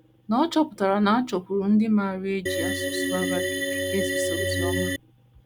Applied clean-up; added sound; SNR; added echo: none; Organ; 0 dB; none.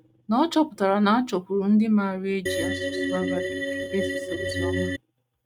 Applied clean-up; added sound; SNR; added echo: neural mask model RNNoise.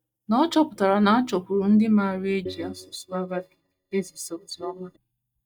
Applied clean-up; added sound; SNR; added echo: neural mask model DeepFilterNet 3.